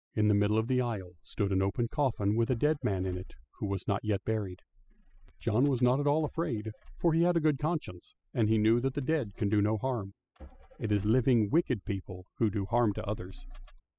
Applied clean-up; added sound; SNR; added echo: classical method spectral subtraction.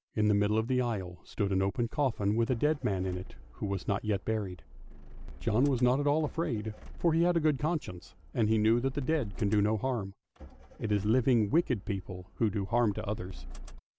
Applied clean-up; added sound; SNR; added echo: none; Motor vehicle (road); 13 dB; none.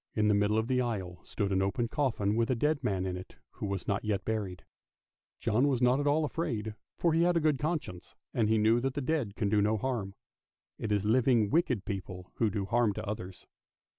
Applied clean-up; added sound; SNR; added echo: none; none; none; none.